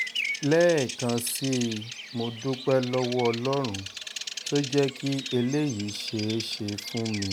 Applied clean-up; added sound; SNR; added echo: none; Bird vocalization, bird call, bird song; 9 dB; none.